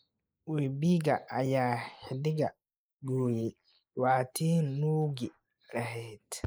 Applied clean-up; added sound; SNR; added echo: neural mask model Resemble Enhance denoiser.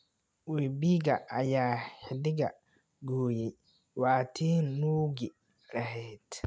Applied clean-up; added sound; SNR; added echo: none; none; none; none.